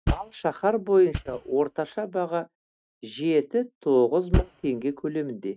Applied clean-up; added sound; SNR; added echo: neural mask model RNNoise.